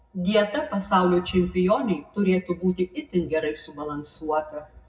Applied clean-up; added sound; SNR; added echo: none; none; none; reverberation time 0.4 s.